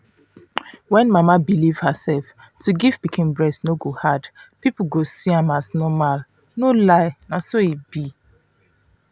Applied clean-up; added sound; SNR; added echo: none; none; none; none.